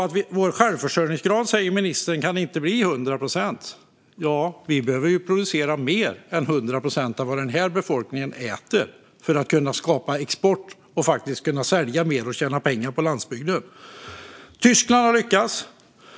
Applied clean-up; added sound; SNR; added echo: none; none; none; none.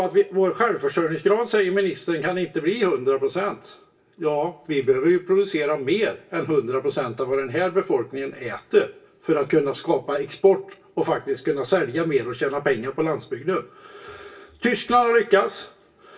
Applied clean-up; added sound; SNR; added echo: none; none; none; reverberation time 0.2 s.